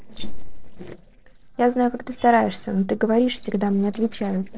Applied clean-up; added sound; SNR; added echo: neural separator model SepFormer DNS4.